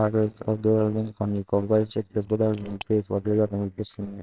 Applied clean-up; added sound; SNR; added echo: neural separator model SepFormer WHAMR!.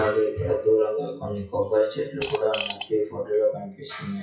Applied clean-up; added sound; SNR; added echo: classical method WPE with log-MMSE.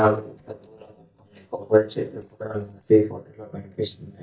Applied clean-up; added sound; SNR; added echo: neural mask model DeepFilterNet 3.